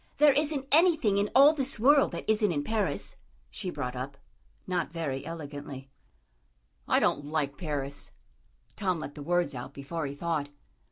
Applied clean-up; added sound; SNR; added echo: none; none; none; none.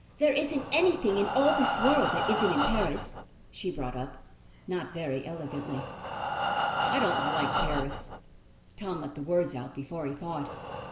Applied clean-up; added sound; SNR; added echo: none; Breathing; 3 dB; reverberation time 2.1 s.